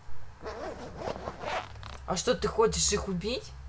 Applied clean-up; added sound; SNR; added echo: none; Zipper (clothing); 8 dB; none.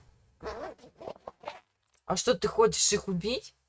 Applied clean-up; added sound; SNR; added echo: neural mask model RNNoise.